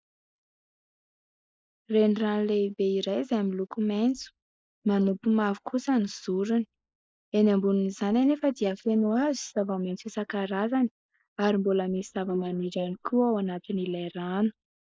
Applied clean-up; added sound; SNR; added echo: neural mask model Resemble Enhance denoiser.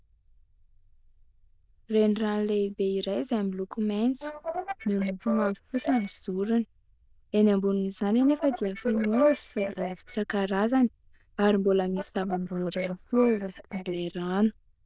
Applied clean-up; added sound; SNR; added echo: neural diffusion model UNIVERSE++.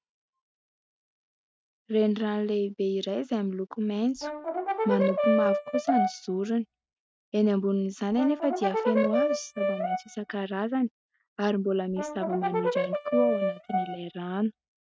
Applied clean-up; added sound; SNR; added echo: neural mask model RNNoise.